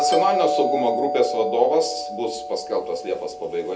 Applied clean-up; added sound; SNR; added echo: none; Doorbell; 2 dB; reverberation time 0.3 s.